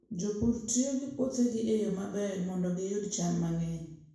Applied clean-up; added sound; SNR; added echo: none; none; none; reverberation time 0.6 s.